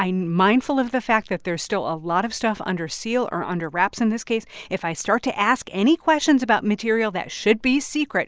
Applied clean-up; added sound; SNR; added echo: none; none; none; none.